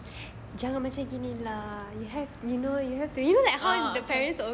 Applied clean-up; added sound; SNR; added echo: none; none; none; none.